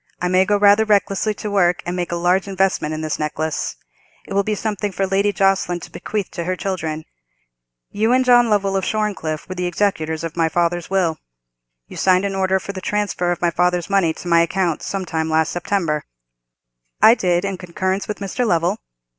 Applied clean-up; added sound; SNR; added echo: none; none; none; none.